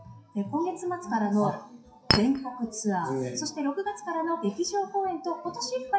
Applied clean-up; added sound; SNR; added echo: classical method WPE with log-MMSE.